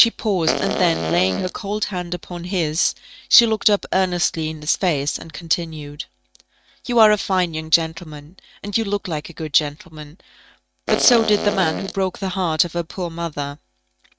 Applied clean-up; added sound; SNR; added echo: neural mask model RNNoise.